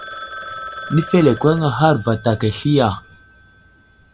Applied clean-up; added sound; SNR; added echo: none; Telephone; 16 dB; none.